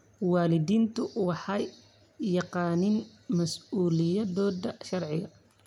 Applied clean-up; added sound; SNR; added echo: none; none; none; none.